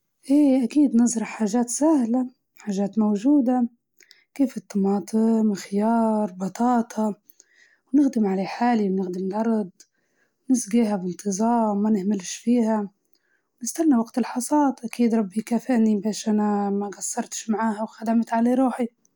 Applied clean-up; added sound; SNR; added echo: none; none; none; none.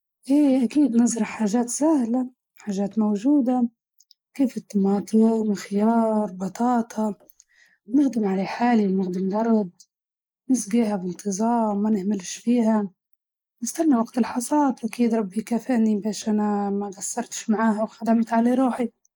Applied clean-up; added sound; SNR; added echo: neural mask model Resemble Enhance denoiser.